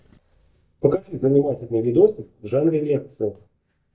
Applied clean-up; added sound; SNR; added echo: neural mask model DeepFilterNet 3.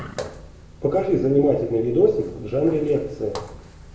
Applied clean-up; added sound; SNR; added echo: none; Walk, footsteps; 19 dB; reverberation time 0.6 s.